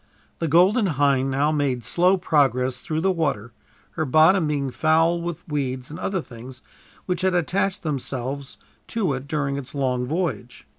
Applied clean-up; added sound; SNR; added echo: none; none; none; none.